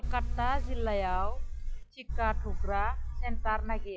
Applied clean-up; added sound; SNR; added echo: classical method log-MMSE.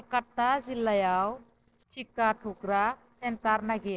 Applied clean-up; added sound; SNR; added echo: neural separator model SepFormer DNS4.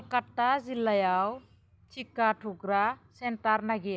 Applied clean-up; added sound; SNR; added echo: none; none; none; none.